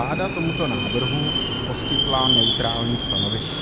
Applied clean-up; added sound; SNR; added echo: none; Subway, metro, underground; -3 dB; none.